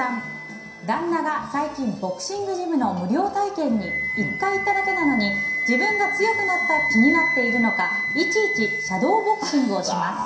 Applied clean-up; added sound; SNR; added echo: none; Wind instrument, woodwind instrument; 4 dB; reverberation time 0.7 s.